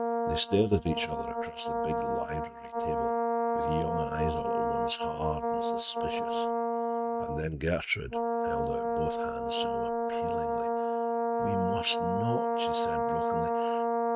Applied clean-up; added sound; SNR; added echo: neural mask model RNNoise.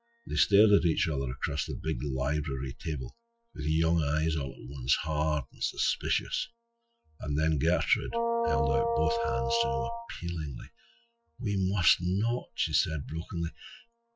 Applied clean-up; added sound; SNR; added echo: classical method Wiener filter.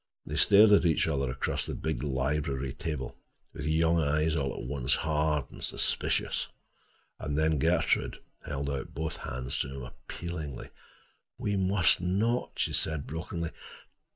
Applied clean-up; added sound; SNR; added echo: none; none; none; none.